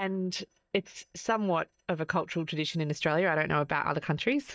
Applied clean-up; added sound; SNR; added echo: neural mask model DeepFilterNet 3.